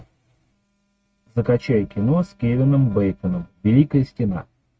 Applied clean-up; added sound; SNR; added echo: neural mask model RNNoise.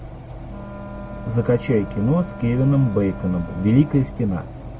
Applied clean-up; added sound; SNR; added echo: none; Wind instrument, woodwind instrument; 16 dB; none.